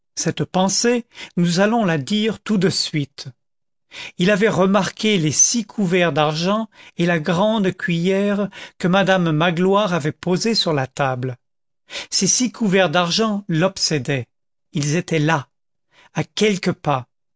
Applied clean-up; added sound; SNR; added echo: none; none; none; none.